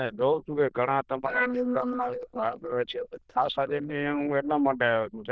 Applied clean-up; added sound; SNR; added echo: neural diffusion model UNIVERSE++.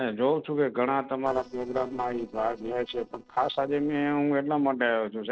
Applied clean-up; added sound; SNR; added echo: neural separator model SepFormer DNS4.